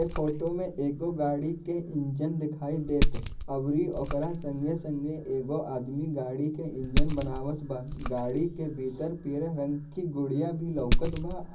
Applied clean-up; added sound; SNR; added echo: none; Glass; 0 dB; reverberation time 0.4 s.